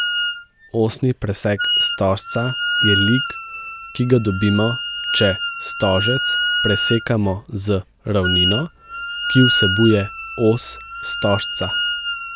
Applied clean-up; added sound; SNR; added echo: none; Wind instrument, woodwind instrument; 3 dB; none.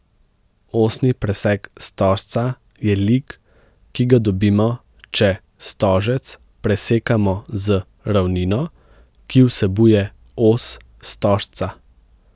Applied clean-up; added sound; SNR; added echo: none; none; none; none.